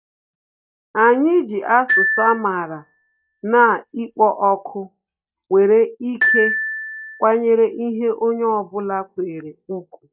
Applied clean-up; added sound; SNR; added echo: classical method log-MMSE.